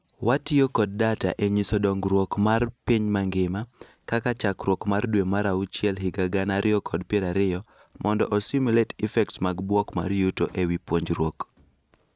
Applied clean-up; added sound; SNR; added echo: none; none; none; none.